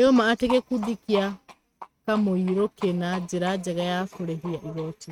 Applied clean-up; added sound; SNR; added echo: neural mask model RNNoise.